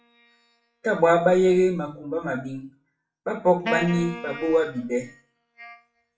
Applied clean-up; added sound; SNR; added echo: classical method WPE with log-MMSE.